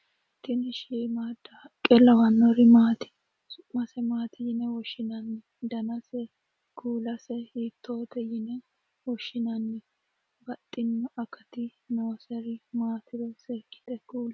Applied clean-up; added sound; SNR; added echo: none; none; none; none.